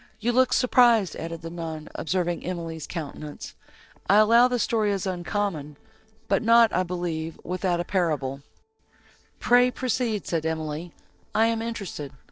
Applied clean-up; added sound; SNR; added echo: neural separator model SepFormer DNS4.